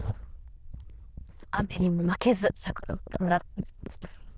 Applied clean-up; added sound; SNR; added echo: neural diffusion model UNIVERSE++.